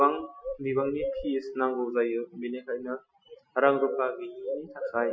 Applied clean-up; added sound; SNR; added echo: classical method Wiener filter.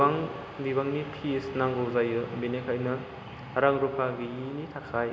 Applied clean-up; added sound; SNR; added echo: none; none; none; none.